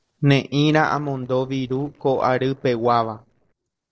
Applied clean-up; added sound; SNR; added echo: neural separator model SepFormer DNS4.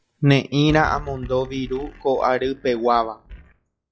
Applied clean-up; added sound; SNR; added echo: classical method log-MMSE.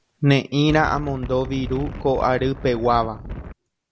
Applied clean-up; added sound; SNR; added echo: none; Wind; 10 dB; none.